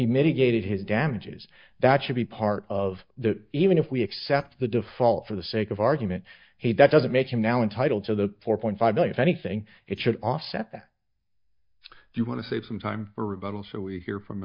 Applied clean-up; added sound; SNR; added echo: neural mask model DeepFilterNet 3.